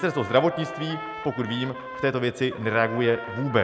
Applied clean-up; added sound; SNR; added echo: none; Trumpet; 12 dB; none.